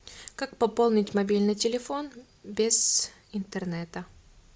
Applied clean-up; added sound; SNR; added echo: none; none; none; none.